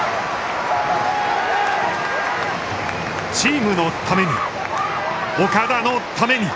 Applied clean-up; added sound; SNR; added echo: none; none; none; none.